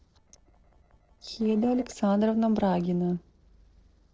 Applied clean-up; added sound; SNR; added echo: neural separator model SepFormer DNS4.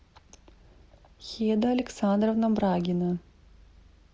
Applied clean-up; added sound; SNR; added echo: none; none; none; none.